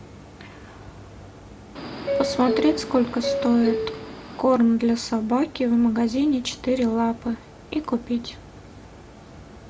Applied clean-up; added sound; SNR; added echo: none; Subway, metro, underground; 3 dB; none.